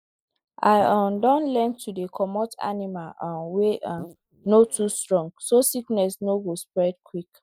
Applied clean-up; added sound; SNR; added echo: neural mask model Resemble Enhance denoiser.